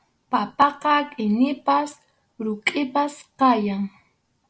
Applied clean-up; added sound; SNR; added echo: none; none; none; none.